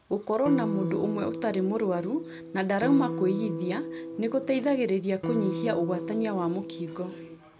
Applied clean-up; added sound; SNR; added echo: none; Electric guitar; 6 dB; none.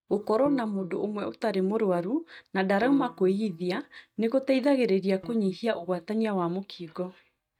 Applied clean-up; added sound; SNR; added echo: neural mask model DeepFilterNet 3.